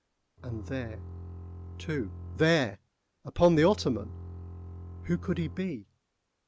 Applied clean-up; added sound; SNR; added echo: none; Bowed string instrument; 12 dB; none.